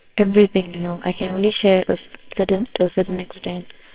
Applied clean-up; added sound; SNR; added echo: neural separator model SepFormer WHAMR!.